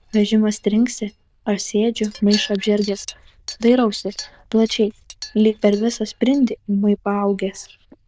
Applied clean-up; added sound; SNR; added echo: neural diffusion model UNIVERSE++.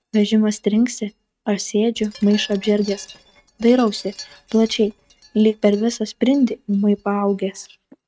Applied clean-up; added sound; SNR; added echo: neural mask model RNNoise.